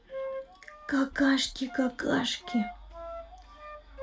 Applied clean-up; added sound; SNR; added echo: none; Wind instrument, woodwind instrument; 11 dB; reverberation time 0.2 s.